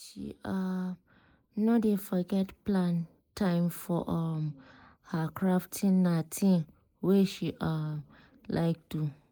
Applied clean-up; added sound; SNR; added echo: neural mask model Resemble Enhance denoiser.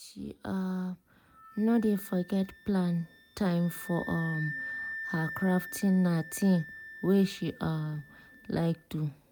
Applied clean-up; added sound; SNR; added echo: none; Wind instrument, woodwind instrument; 14 dB; none.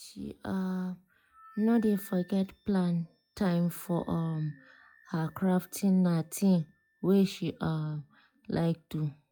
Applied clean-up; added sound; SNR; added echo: classical method log-MMSE.